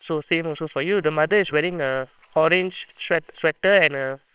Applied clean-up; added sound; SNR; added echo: neural separator model SepFormer WHAMR!.